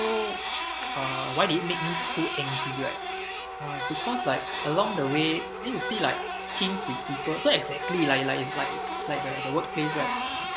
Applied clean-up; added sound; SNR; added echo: none; Printer; 2 dB; none.